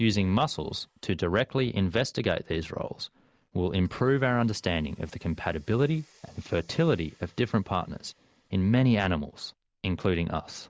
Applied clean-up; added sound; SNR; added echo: neural mask model Resemble Enhance denoiser.